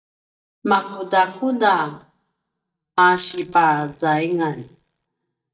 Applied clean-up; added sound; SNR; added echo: neural mask model DeepFilterNet 3.